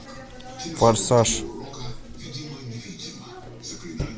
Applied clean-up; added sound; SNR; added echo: none; none; none; none.